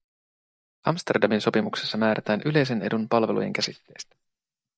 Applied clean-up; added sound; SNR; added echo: neural mask model DeepFilterNet 3.